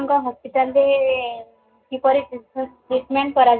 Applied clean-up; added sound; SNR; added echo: none; none; none; reverberation time 0.2 s.